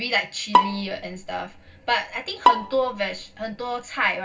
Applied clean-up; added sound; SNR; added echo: none; Bowed string instrument; -2 dB; reverberation time 0.4 s.